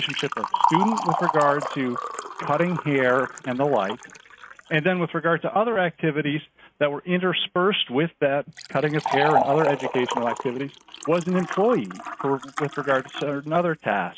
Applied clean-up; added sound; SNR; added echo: neural mask model RNNoise.